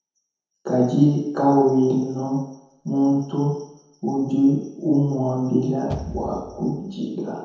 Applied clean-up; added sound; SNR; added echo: none; Bass drum / Thump, thud; 14 dB; reverberation time 1.0 s.